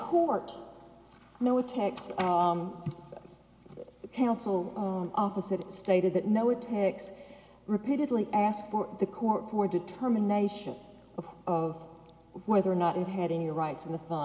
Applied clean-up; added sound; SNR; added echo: none; none; none; none.